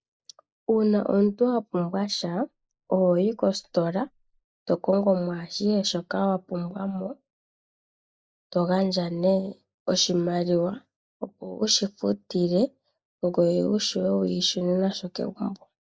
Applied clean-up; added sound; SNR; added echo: neural mask model Resemble Enhance denoiser.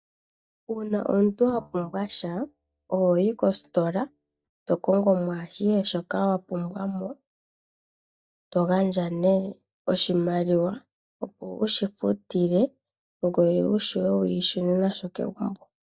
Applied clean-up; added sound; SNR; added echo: neural mask model DeepFilterNet 3.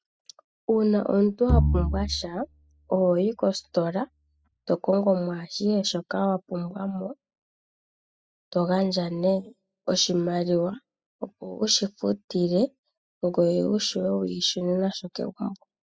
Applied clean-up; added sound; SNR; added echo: classical method spectral subtraction.